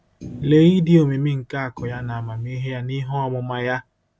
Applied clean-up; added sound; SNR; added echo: none; Thump, thud; 17 dB; none.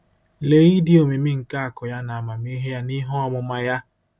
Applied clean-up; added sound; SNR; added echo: none; none; none; none.